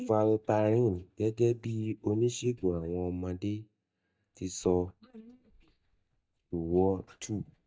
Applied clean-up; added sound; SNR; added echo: neural mask model DeepFilterNet 3.